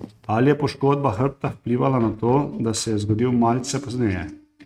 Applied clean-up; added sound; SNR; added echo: neural mask model RNNoise.